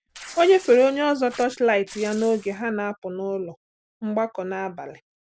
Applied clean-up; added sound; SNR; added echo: none; Tearing; 16 dB; none.